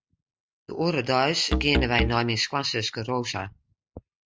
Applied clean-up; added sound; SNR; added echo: neural mask model RNNoise.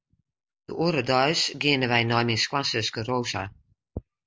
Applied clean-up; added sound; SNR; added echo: none; none; none; none.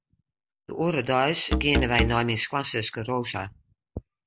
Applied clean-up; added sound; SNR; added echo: none; Musical instrument; 2 dB; none.